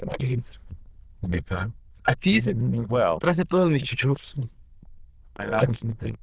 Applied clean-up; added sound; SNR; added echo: neural diffusion model UNIVERSE++.